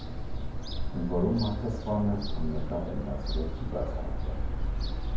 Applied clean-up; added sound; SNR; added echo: none; Gull, seagull / Fowl; -2 dB; reverberation time 0.9 s.